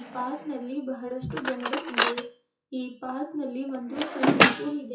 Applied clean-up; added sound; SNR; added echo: classical method WPE with log-MMSE.